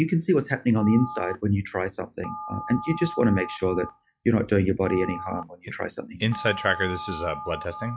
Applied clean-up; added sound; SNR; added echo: classical method log-MMSE.